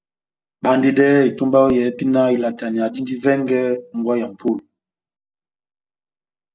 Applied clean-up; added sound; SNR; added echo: none; none; none; none.